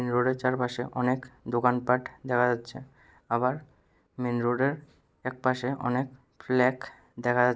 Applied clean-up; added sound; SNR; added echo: none; none; none; none.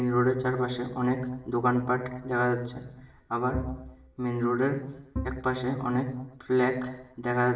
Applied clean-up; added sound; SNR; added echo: none; Bowed string instrument; 10 dB; reverberation time 0.8 s.